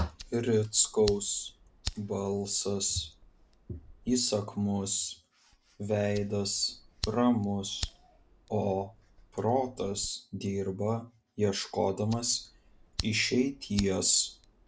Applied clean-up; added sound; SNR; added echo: none; Fire; 15 dB; none.